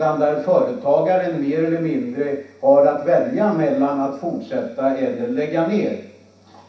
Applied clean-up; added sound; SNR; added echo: none; none; none; reverberation time 0.7 s.